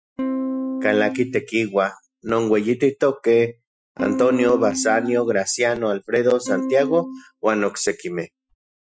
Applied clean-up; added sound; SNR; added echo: classical method Wiener filter.